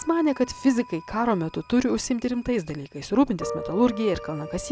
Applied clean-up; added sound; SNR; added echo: none; none; none; none.